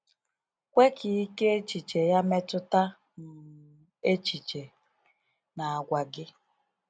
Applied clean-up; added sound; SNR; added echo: none; none; none; none.